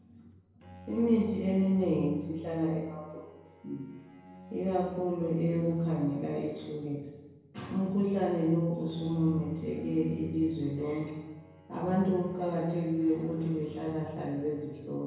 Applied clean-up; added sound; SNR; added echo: none; Bowed string instrument; 19 dB; reverberation time 1.0 s.